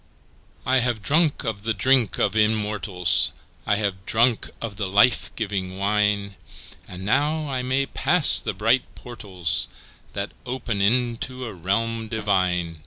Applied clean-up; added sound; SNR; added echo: none; Snare drum; 18 dB; none.